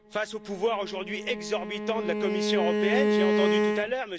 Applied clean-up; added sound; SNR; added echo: none; Bowed string instrument; -3 dB; none.